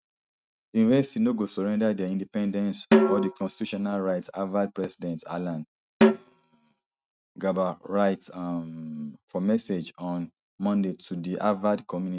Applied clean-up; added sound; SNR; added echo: neural mask model RNNoise.